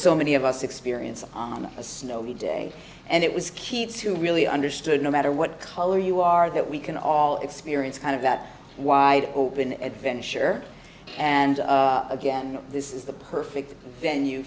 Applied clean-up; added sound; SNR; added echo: none; none; none; none.